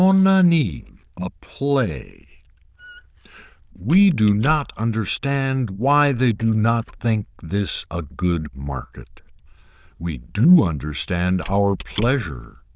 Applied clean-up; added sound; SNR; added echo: neural diffusion model UNIVERSE++.